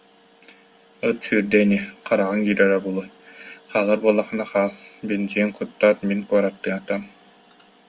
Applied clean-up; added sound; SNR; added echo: none; none; none; none.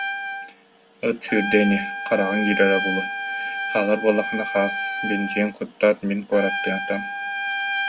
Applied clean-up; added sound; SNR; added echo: none; Trumpet; 4 dB; none.